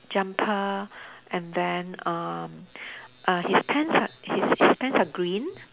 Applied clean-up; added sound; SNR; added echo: none; none; none; none.